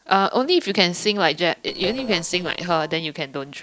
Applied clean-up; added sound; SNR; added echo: neural separator model SepFormer DNS4.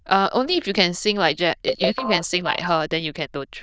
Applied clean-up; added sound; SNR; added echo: neural diffusion model UNIVERSE++.